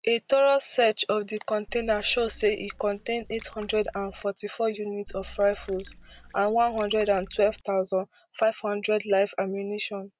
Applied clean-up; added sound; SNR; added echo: none; Water / Liquid; 19 dB; none.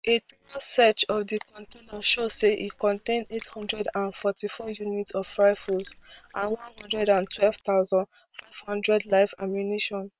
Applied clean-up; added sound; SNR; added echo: neural separator model SepFormer WHAM!.